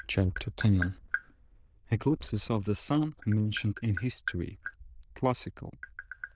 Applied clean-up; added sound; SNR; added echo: neural diffusion model UNIVERSE++.